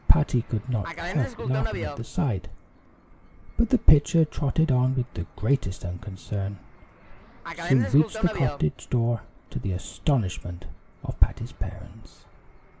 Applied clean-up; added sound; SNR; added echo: none; Fixed-wing aircraft, airplane; 15 dB; none.